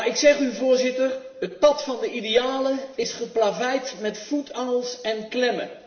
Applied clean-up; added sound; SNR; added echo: none; none; none; reverberation time 0.8 s.